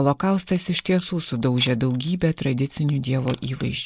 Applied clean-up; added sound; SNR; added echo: neural mask model Resemble Enhance denoiser.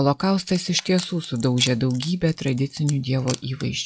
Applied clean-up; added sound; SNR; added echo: classical method log-MMSE.